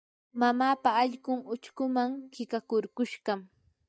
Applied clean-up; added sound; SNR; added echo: neural mask model DeepFilterNet 3.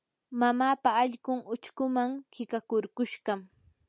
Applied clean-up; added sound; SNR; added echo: none; none; none; none.